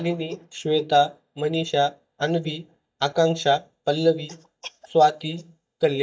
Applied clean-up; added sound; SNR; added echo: neural mask model DeepFilterNet 3.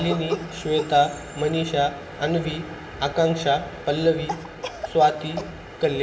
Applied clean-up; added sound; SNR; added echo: none; Cough; 14 dB; reverberation time 1.9 s.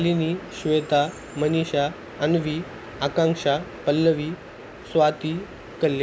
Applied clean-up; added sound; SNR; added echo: none; none; none; none.